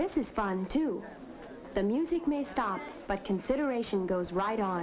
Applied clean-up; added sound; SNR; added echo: none; none; none; none.